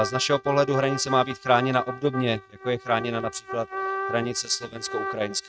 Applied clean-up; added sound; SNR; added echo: neural mask model RNNoise.